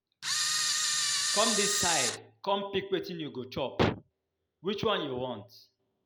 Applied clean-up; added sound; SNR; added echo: none; Camera; -5 dB; none.